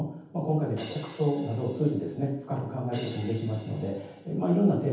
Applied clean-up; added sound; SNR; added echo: none; Crash cymbal; 19 dB; reverberation time 0.9 s.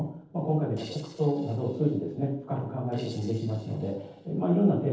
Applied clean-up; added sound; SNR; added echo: neural separator model SepFormer DNS4.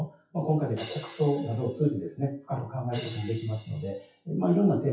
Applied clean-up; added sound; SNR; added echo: classical method WPE with log-MMSE.